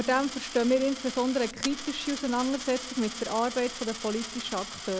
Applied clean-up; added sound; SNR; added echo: none; Coin (dropping); 10 dB; none.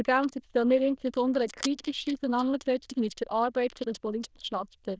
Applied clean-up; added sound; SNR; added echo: neural diffusion model UNIVERSE++.